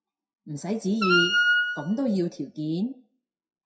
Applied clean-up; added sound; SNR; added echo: classical method WPE with log-MMSE.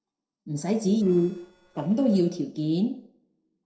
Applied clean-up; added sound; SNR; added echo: neural separator model SepFormer DNS4.